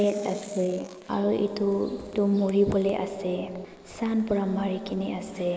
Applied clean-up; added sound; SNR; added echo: neural mask model Resemble Enhance denoiser.